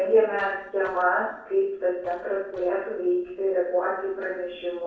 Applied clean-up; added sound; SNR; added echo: neural separator model SepFormer DNS4.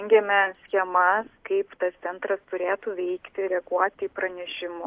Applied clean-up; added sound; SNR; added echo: none; none; none; none.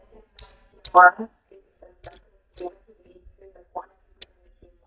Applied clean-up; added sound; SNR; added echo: neural mask model DeepFilterNet 3.